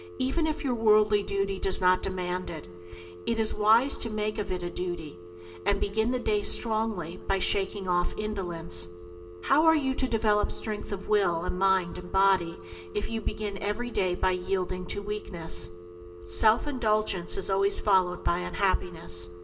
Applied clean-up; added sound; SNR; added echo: none; Telephone; 17 dB; reverberation time 1.4 s.